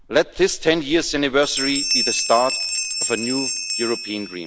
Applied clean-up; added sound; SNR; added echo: none; Bell; 4 dB; none.